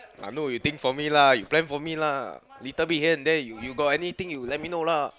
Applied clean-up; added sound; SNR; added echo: none; none; none; none.